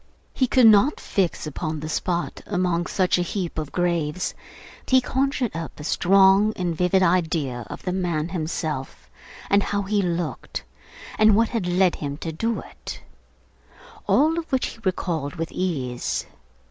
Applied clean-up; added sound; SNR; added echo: none; none; none; none.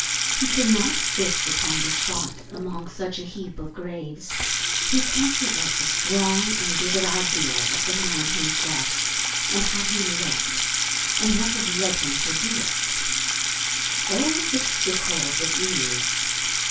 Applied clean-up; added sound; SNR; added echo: none; Sink (filling or washing) / Water tap, faucet; -5 dB; reverberation time 0.2 s.